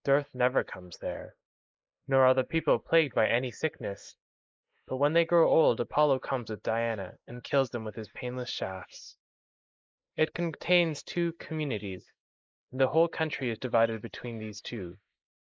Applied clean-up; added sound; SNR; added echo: neural mask model Resemble Enhance denoiser.